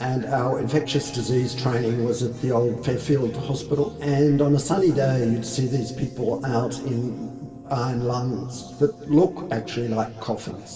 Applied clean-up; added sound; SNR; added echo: none; Keyboard (musical); 20 dB; reverberation time 2.4 s.